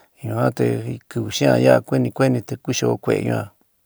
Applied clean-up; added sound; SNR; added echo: none; none; none; none.